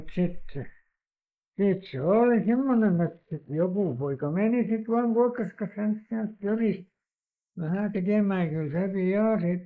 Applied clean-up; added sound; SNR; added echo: neural mask model Resemble Enhance denoiser.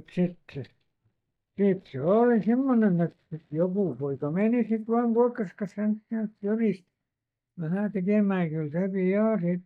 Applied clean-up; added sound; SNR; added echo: neural mask model DeepFilterNet 3.